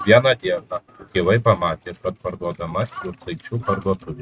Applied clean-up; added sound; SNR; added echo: neural mask model RNNoise.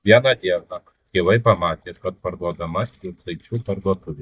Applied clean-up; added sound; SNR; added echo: neural mask model DeepFilterNet 3.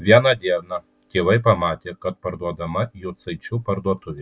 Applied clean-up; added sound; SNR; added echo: none; none; none; none.